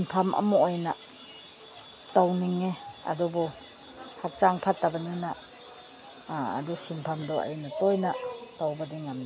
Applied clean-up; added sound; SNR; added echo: none; none; none; none.